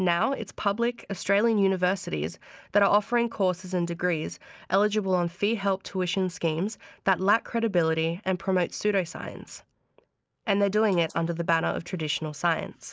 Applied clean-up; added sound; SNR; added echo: neural mask model Resemble Enhance denoiser.